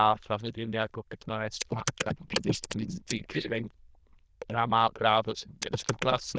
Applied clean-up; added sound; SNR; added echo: neural diffusion model UNIVERSE++.